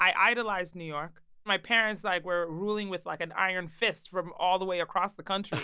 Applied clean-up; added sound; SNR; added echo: none; none; none; none.